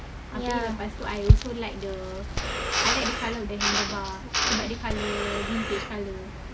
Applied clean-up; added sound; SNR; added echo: none; Drill + Breathing; 2 dB; none.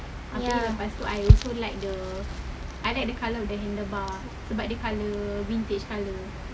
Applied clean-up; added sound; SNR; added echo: none; none; none; none.